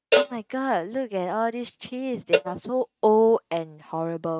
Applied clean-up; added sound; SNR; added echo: neural mask model RNNoise.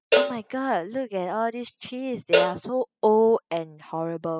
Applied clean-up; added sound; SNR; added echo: classical method spectral subtraction.